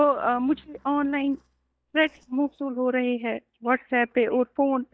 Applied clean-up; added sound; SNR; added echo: neural mask model DeepFilterNet 3.